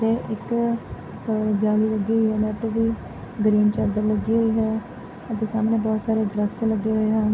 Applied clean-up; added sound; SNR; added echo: none; none; none; none.